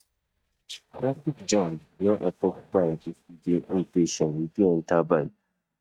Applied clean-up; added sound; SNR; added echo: neural mask model DeepFilterNet 3.